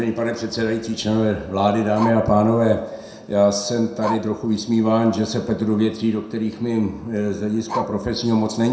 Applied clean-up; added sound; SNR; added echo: none; Bark; 14 dB; reverberation time 0.5 s.